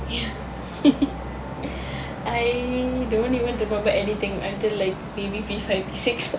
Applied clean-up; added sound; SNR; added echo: none; Traffic noise, roadway noise; 10 dB; none.